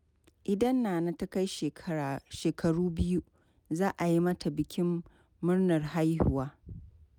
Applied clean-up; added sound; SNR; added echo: none; none; none; none.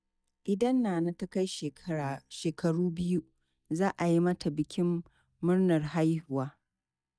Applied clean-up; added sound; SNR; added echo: neural mask model DeepFilterNet 3.